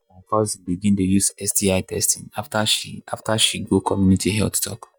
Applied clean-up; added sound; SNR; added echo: neural mask model DeepFilterNet 3.